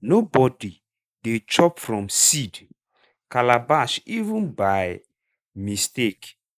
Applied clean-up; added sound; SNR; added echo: neural mask model Resemble Enhance denoiser.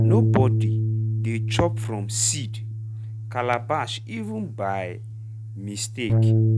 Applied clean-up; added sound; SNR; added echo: none; Bass guitar; -4 dB; none.